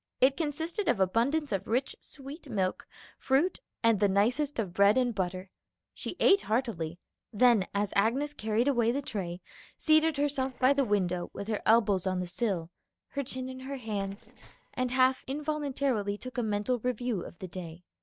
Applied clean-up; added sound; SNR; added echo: neural separator model SepFormer DNS4.